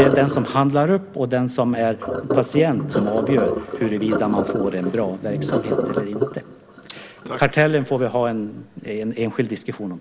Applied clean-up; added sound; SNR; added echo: none; Sink (filling or washing); 5 dB; none.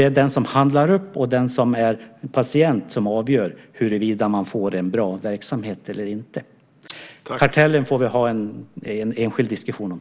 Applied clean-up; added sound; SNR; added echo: none; none; none; none.